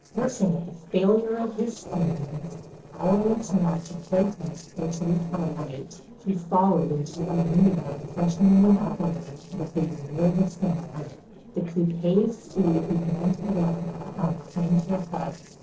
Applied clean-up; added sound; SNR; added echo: neural separator model SepFormer DNS4.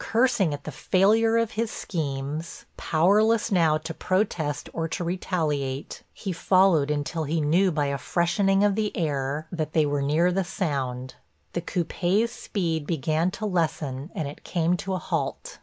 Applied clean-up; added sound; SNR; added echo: none; none; none; none.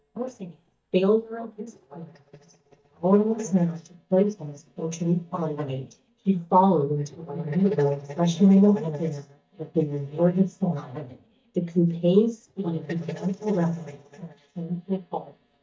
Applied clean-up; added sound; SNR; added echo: neural mask model DeepFilterNet 3.